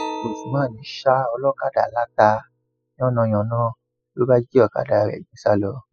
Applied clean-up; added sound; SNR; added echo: classical method spectral subtraction.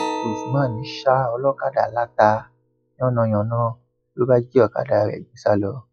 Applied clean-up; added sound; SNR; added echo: classical method log-MMSE.